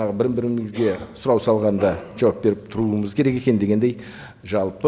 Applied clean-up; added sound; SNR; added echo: none; none; none; none.